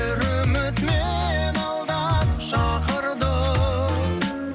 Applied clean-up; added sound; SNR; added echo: none; none; none; none.